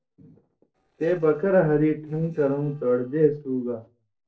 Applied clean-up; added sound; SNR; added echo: neural separator model SepFormer DNS4.